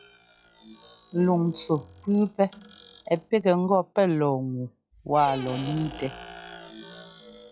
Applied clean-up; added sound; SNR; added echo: classical method log-MMSE.